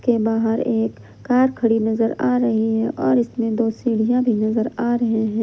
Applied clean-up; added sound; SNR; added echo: none; none; none; none.